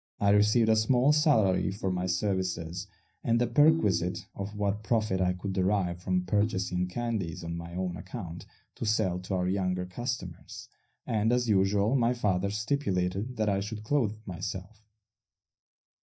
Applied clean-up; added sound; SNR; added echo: neural mask model DeepFilterNet 3.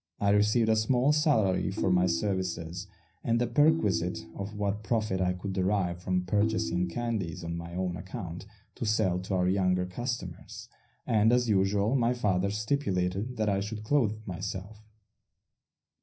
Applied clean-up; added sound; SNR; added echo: none; Ringtone; 9 dB; reverberation time 0.4 s.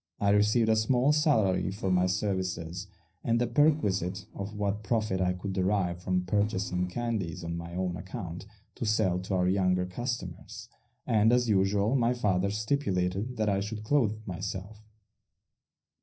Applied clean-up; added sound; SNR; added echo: neural separator model SepFormer DNS4.